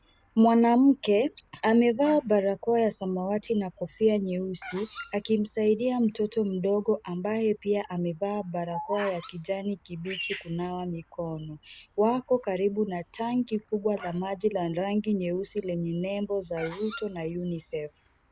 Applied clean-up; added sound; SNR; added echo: none; Bird vocalization, bird call, bird song; 19 dB; none.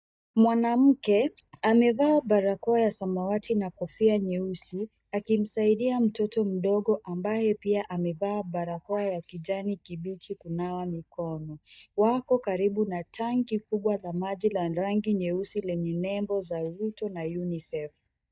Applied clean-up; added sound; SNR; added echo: neural mask model DeepFilterNet 3.